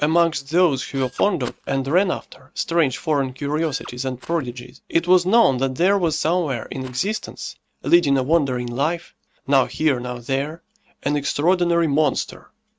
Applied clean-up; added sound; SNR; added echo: neural mask model RNNoise.